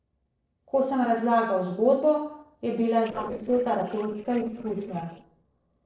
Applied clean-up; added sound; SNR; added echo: neural separator model SepFormer DNS4.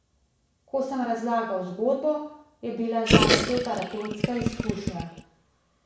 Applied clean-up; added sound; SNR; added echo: none; Gurgling; -4 dB; reverberation time 0.7 s.